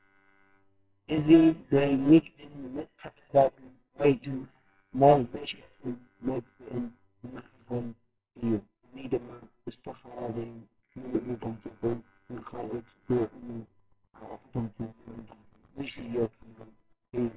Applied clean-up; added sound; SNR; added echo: neural separator model SepFormer WHAMR!.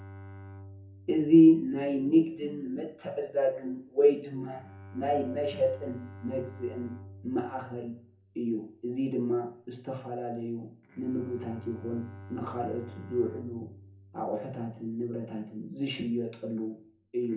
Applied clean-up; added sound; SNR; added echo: none; Bowed string instrument; 19 dB; reverberation time 0.5 s.